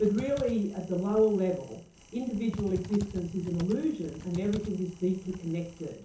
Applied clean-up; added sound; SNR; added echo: none; Typing; 14 dB; reverberation time 0.6 s.